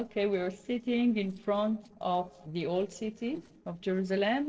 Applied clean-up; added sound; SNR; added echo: neural separator model SepFormer DNS4.